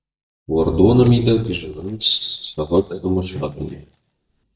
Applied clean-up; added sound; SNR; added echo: neural mask model DeepFilterNet 3.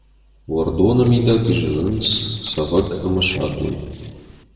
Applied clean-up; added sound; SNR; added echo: neural separator model SepFormer DNS4.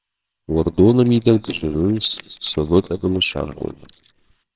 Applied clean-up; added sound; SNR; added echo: neural separator model SepFormer WHAMR!.